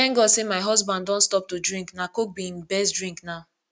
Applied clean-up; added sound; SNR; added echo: none; none; none; none.